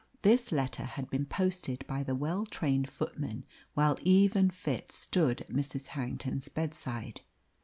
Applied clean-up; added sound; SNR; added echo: none; none; none; none.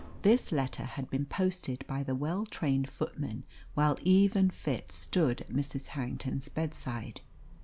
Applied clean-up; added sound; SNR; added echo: none; Sliding door; 16 dB; none.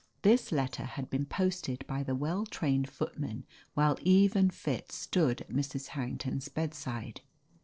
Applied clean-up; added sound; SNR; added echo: neural separator model SepFormer DNS4.